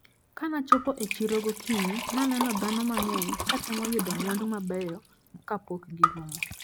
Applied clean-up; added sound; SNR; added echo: none; Liquid; 1 dB; none.